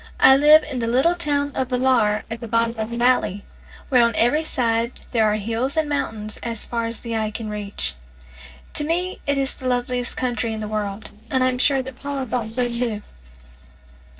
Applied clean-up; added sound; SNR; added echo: neural separator model SepFormer DNS4.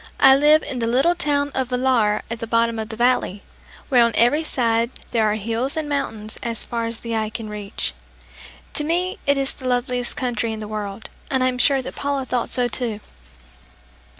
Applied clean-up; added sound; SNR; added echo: none; none; none; none.